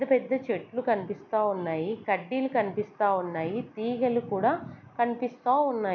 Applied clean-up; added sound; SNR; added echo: none; none; none; none.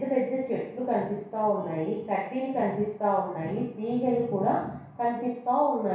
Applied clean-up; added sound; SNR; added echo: none; none; none; reverberation time 0.6 s.